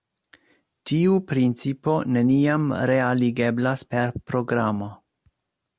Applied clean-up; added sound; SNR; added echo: none; none; none; none.